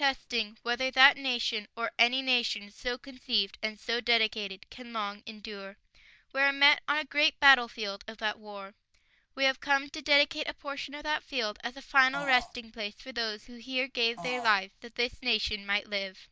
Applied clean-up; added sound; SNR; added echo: neural mask model DeepFilterNet 3.